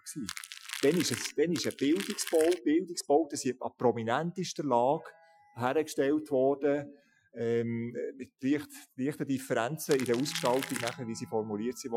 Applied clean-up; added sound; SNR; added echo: classical method Wiener filter.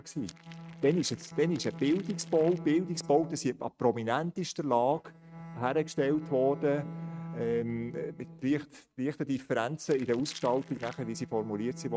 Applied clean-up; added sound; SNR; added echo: neural mask model RNNoise.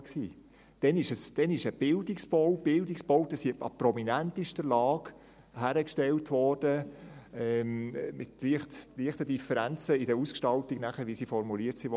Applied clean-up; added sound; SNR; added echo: none; none; none; none.